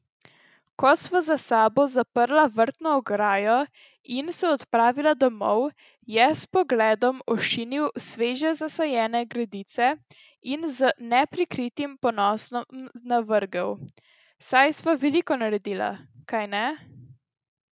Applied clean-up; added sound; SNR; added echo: none; none; none; none.